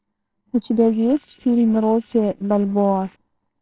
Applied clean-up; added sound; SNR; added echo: neural separator model SepFormer WHAMR!.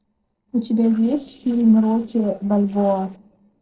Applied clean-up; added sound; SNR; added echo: neural separator model SepFormer DNS4.